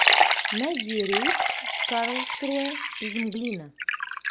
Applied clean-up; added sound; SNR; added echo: none; Liquid; -5 dB; none.